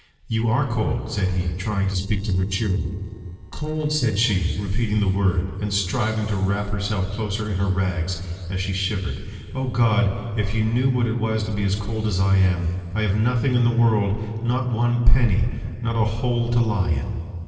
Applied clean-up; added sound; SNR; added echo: neural separator model SepFormer DNS4.